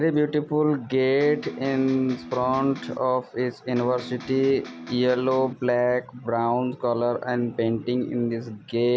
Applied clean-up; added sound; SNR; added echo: none; Electric guitar; 13 dB; none.